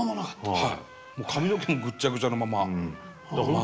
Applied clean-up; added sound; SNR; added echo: none; Trumpet; 20 dB; none.